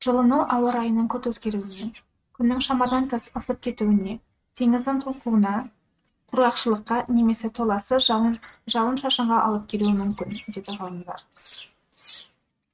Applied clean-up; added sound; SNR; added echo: neural mask model RNNoise.